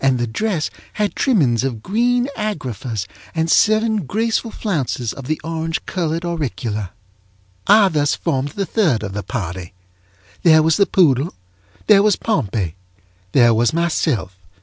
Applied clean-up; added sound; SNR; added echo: none; none; none; none.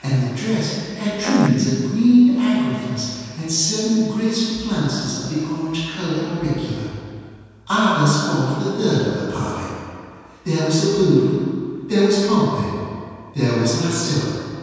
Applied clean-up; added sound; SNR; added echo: none; Fart; 4 dB; reverberation time 2.1 s.